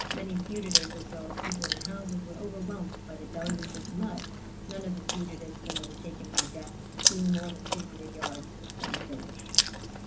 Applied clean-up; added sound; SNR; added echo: none; Chewing, mastication; -3 dB; reverberation time 0.3 s.